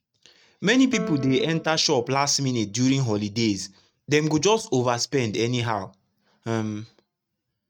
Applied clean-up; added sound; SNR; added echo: neural mask model RNNoise.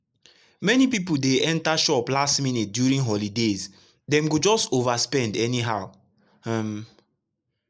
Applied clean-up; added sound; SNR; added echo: neural mask model Resemble Enhance denoiser.